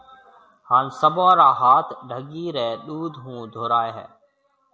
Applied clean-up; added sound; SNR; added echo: none; none; none; none.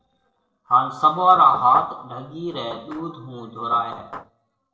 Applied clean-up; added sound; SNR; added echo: neural separator model SepFormer DNS4.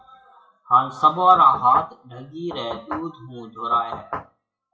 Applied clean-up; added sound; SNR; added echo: classical method WPE with log-MMSE.